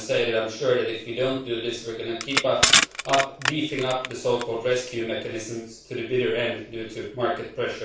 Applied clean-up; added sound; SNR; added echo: none; Crushing; -1 dB; reverberation time 0.4 s.